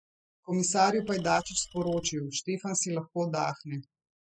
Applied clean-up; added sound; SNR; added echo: classical method spectral subtraction.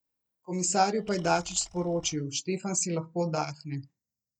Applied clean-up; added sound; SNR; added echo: neural mask model DeepFilterNet 3.